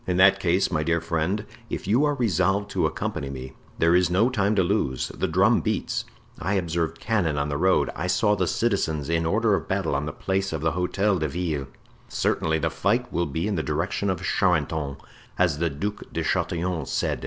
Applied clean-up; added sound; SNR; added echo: none; none; none; none.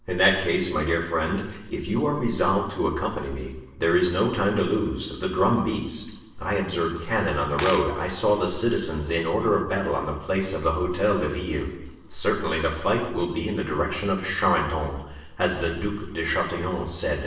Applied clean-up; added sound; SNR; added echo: neural separator model SepFormer DNS4.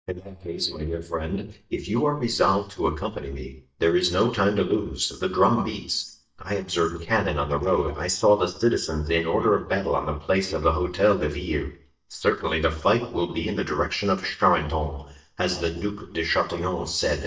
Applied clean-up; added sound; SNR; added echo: neural mask model DeepFilterNet 3.